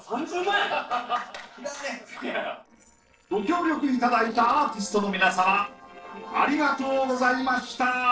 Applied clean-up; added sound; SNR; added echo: neural separator model SepFormer DNS4.